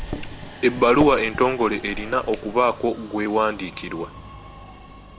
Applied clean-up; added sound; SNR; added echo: none; Subway, metro, underground + Microwave oven; 12 dB; none.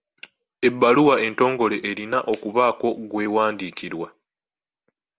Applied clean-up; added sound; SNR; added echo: none; none; none; none.